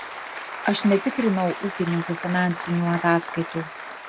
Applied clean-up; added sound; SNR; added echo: none; Applause; 10 dB; none.